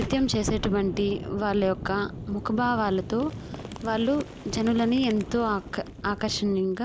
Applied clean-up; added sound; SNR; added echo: none; Boom; 11 dB; none.